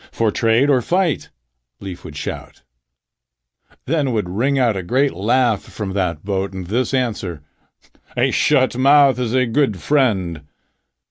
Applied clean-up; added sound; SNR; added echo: none; none; none; none.